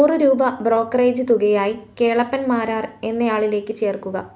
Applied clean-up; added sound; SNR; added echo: none; none; none; none.